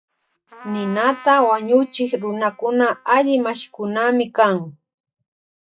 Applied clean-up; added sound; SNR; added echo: classical method log-MMSE.